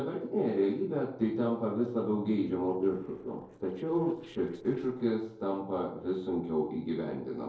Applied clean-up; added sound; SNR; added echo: neural separator model SepFormer DNS4.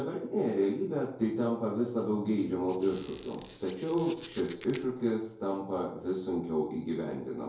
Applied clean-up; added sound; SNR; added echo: none; Squeak; 15 dB; reverberation time 2.3 s.